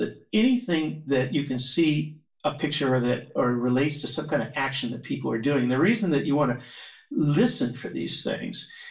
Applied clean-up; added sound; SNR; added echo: none; none; none; reverberation time 0.3 s.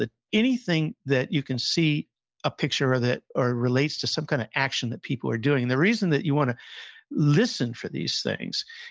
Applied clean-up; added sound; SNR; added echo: none; none; none; none.